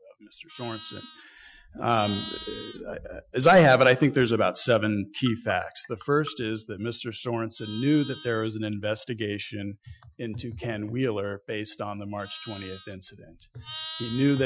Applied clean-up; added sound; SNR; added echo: classical method Wiener filter.